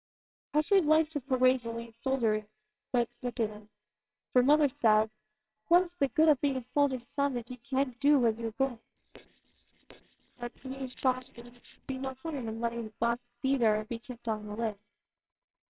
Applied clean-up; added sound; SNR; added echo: neural separator model SepFormer WHAMR!.